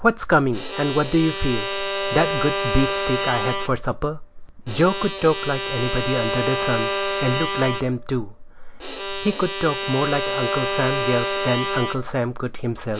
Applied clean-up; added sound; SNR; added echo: none; Bowed string instrument; 4 dB; none.